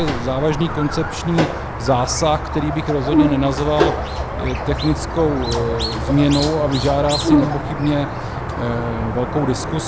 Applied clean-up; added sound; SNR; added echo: none; Brass instrument + Squeak; 2 dB; none.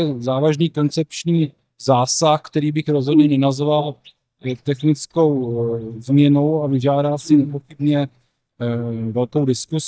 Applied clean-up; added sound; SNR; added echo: neural mask model DeepFilterNet 3.